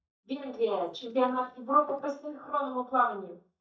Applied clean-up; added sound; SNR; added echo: neural mask model DeepFilterNet 3.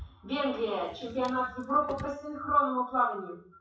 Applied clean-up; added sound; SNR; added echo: classical method WPE with log-MMSE.